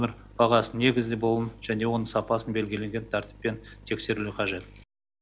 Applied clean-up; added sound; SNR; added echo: none; none; none; none.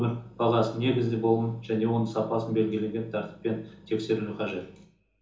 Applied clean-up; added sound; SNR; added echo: none; none; none; reverberation time 0.7 s.